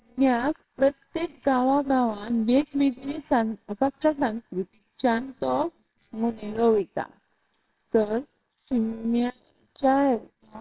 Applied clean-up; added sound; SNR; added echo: neural separator model SepFormer WHAMR!.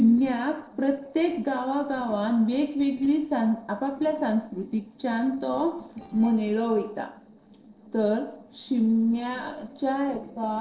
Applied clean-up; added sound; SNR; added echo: neural separator model SepFormer DNS4.